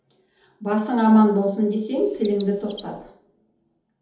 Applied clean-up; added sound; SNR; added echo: none; Chirp, tweet; 14 dB; reverberation time 0.6 s.